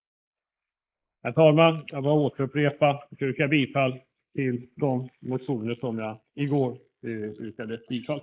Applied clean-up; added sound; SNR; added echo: neural mask model Resemble Enhance denoiser.